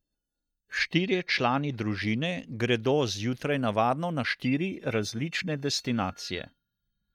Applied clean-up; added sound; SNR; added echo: neural mask model DeepFilterNet 3.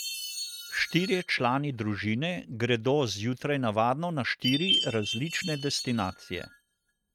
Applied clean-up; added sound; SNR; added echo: neural mask model RNNoise.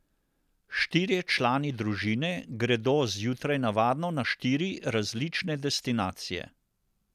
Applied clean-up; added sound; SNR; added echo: none; none; none; none.